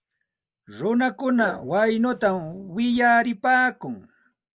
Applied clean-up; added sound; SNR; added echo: neural mask model Resemble Enhance denoiser.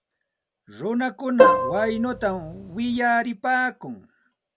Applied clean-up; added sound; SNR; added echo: none; Plucked string instrument; -5 dB; none.